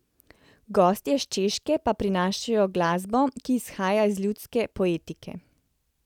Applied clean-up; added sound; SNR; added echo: none; none; none; none.